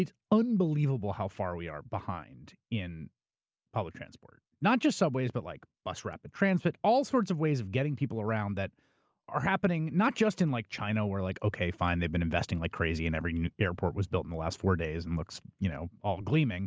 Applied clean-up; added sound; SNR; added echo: none; none; none; none.